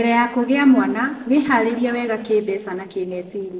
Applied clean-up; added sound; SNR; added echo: neural separator model SepFormer DNS4.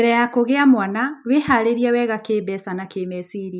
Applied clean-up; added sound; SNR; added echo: none; none; none; none.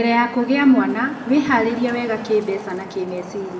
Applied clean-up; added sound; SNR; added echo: none; Traffic noise, roadway noise; 16 dB; reverberation time 1.3 s.